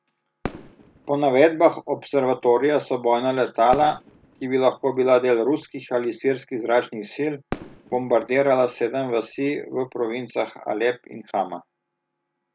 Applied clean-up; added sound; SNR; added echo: none; Fireworks; 18 dB; none.